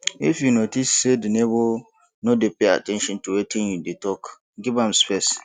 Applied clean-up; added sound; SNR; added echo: none; none; none; none.